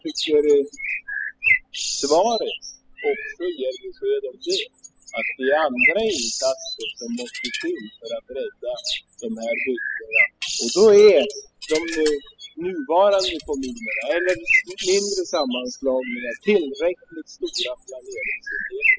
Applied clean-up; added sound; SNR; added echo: classical method spectral subtraction.